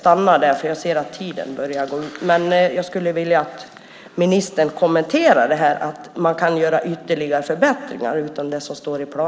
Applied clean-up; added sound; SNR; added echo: none; none; none; none.